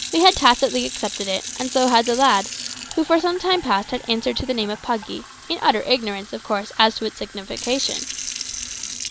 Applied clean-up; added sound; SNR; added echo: none; Fill (with liquid) / Sink (filling or washing); 11 dB; none.